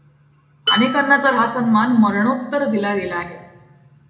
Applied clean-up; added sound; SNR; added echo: none; Dishes, pots, and pans; 10 dB; reverberation time 0.6 s.